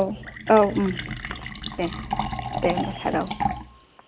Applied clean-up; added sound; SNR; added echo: none; Fill (with liquid); 5 dB; none.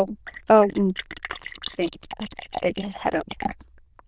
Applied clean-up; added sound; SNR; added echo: neural diffusion model UNIVERSE++.